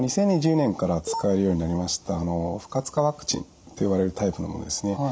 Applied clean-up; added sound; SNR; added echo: none; none; none; none.